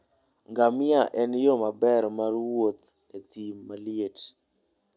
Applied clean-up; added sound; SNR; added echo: none; none; none; none.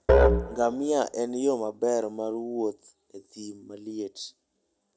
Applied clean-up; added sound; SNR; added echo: none; Musical instrument; -4 dB; none.